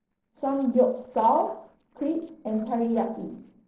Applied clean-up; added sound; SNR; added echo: neural separator model SepFormer DNS4.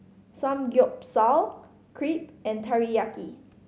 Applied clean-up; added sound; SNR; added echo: none; none; none; none.